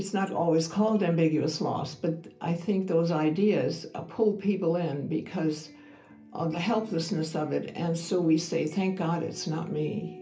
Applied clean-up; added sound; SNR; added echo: none; none; none; reverberation time 0.3 s.